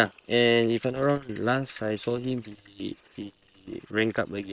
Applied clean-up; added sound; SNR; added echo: neural separator model SepFormer WHAM!.